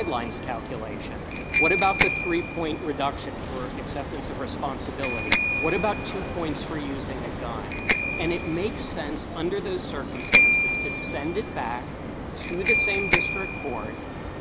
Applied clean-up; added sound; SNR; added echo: none; Bicycle bell; -3 dB; none.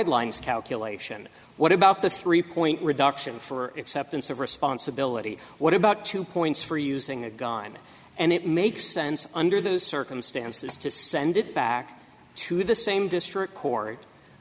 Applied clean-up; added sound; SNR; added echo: none; none; none; none.